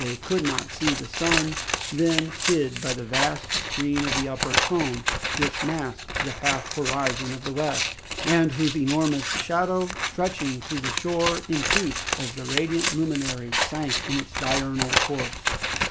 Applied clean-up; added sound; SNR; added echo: none; Scissors; 1 dB; none.